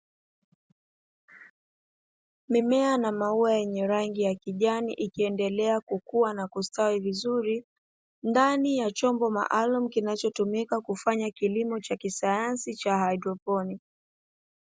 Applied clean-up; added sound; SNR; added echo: none; none; none; none.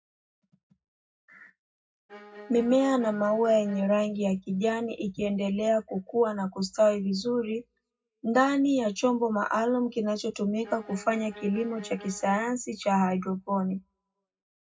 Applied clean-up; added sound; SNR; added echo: none; Bowed string instrument; 18 dB; reverberation time 0.4 s.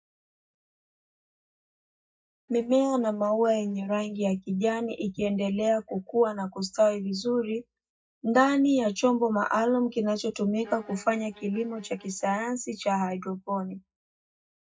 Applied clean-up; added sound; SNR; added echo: neural mask model DeepFilterNet 3.